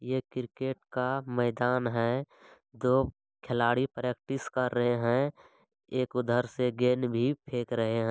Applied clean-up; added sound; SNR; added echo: none; none; none; none.